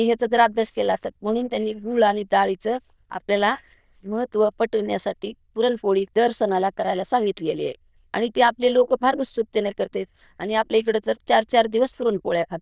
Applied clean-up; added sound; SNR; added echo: neural diffusion model UNIVERSE++.